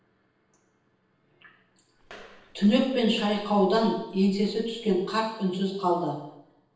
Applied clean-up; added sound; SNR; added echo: neural separator model SepFormer DNS4.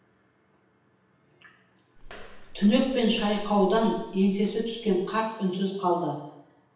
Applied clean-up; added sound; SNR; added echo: none; Walk, footsteps; 14 dB; reverberation time 0.9 s.